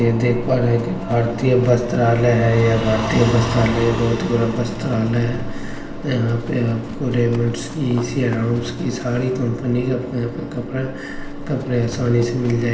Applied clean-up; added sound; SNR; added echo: none; Livestock, farm animals, working animals; 15 dB; reverberation time 0.9 s.